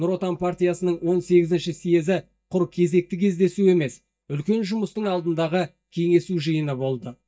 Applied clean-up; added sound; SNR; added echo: neural mask model DeepFilterNet 3.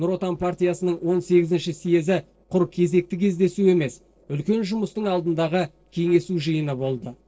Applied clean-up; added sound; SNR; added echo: neural separator model SepFormer DNS4.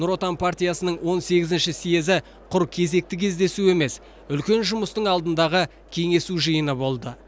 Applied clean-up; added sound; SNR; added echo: none; none; none; none.